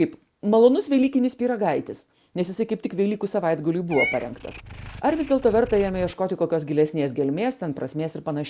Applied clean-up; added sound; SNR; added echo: none; Meow / Purr; 16 dB; none.